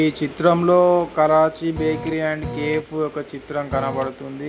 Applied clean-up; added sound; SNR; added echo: none; Printer; 9 dB; none.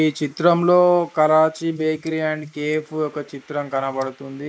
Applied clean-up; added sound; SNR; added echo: neural mask model Resemble Enhance denoiser.